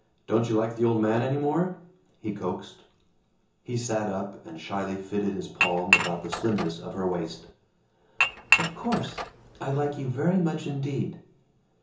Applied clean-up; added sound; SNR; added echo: none; Dishes, pots, and pans / Chink, clink; -1 dB; reverberation time 0.6 s.